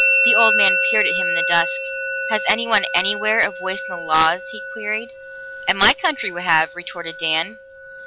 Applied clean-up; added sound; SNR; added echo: none; Musical instrument; 2 dB; none.